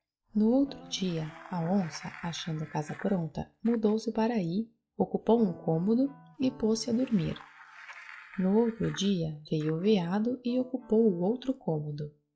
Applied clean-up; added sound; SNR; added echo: classical method log-MMSE.